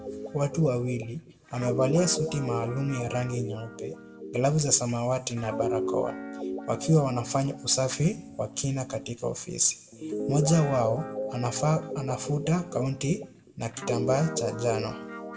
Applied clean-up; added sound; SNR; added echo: none; Guitar; 8 dB; reverberation time 0.5 s.